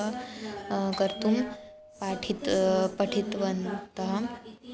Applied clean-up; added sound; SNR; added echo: none; Bell; 16 dB; none.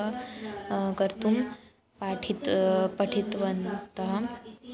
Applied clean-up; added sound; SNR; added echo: none; none; none; none.